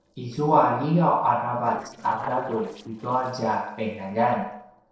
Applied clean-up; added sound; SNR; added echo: neural separator model SepFormer DNS4.